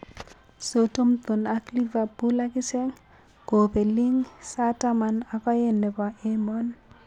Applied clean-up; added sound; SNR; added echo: none; none; none; none.